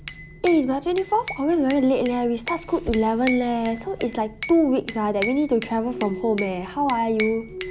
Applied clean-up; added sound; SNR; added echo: none; Glass / Bell; 14 dB; none.